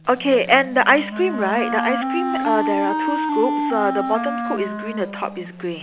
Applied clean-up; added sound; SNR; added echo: none; Wind instrument, woodwind instrument; 4 dB; none.